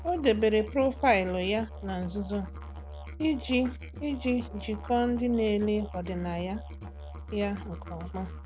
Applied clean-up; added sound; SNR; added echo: none; Musical instrument; 11 dB; none.